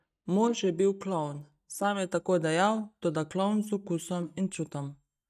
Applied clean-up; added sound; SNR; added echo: neural mask model DeepFilterNet 3.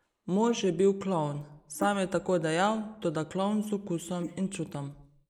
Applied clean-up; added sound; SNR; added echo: neural mask model Resemble Enhance denoiser.